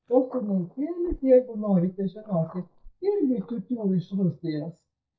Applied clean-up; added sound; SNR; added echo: neural mask model DeepFilterNet 3.